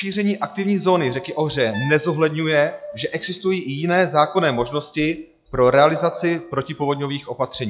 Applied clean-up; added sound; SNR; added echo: classical method log-MMSE.